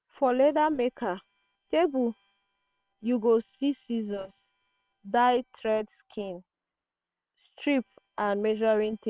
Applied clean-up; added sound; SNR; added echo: neural separator model SepFormer WHAM!.